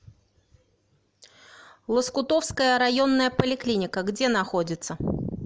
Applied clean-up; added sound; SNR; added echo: none; none; none; none.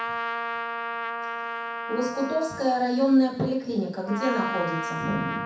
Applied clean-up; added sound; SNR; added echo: none; Trumpet; 5 dB; reverberation time 0.7 s.